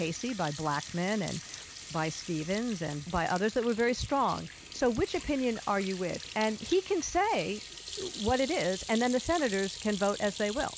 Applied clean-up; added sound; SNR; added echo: none; Sink (filling or washing) / Hands; 13 dB; none.